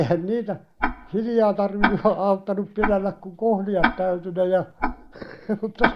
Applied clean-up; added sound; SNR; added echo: neural mask model Resemble Enhance denoiser.